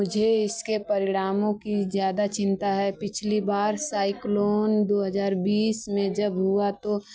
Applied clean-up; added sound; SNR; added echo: none; none; none; none.